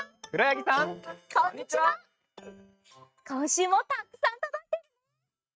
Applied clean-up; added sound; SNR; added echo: neural mask model RNNoise.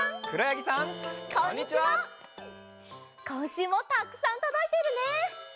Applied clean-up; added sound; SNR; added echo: none; Crash cymbal; 19 dB; none.